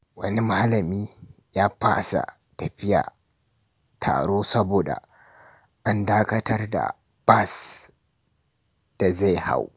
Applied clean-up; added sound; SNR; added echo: none; none; none; none.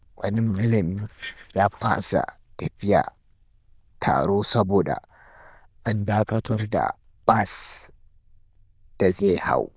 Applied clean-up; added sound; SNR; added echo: neural diffusion model UNIVERSE++.